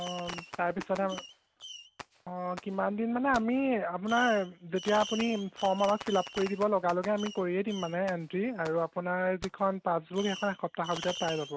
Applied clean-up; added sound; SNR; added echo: none; Fireworks; 14 dB; none.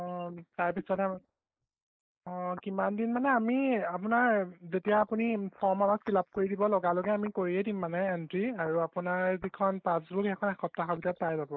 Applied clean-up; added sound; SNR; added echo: neural mask model Resemble Enhance denoiser.